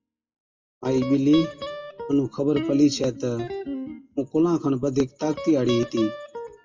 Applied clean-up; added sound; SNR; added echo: classical method WPE with log-MMSE.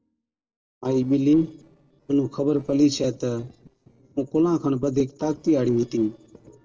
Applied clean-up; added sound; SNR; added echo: neural separator model SepFormer DNS4.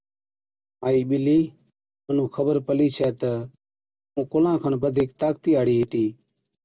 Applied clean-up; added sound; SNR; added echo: none; none; none; none.